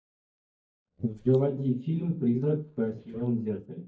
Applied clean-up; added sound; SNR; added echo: neural mask model DeepFilterNet 3.